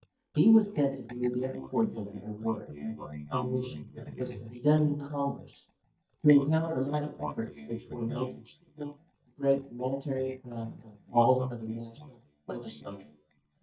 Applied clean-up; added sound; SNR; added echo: neural mask model DeepFilterNet 3.